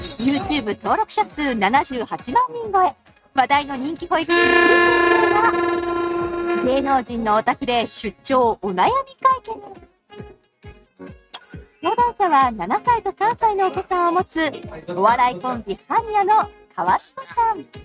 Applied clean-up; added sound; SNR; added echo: neural mask model RNNoise.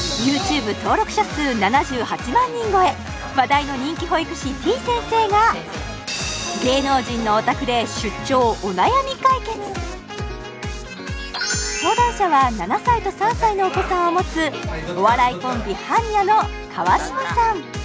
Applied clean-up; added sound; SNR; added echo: none; none; none; none.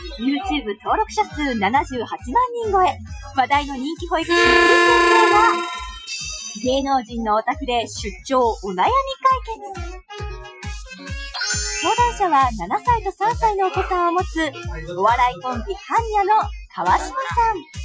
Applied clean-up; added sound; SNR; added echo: classical method Wiener filter.